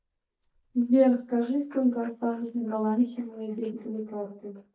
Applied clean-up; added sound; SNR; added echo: neural mask model DeepFilterNet 3.